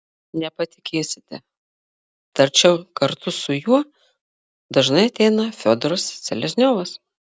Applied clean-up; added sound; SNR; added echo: none; none; none; none.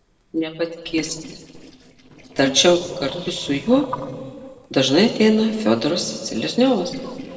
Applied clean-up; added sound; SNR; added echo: neural separator model SepFormer DNS4.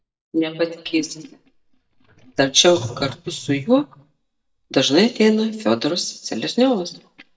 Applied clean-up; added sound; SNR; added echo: neural mask model DeepFilterNet 3.